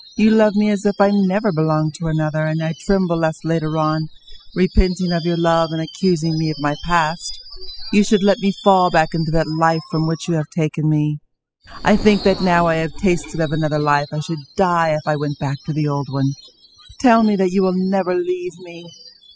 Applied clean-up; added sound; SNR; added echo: classical method spectral subtraction.